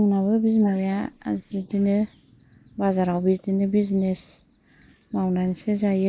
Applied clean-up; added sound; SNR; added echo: neural mask model Resemble Enhance denoiser.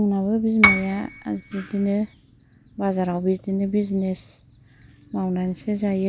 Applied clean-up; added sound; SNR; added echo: none; Piano; 0 dB; none.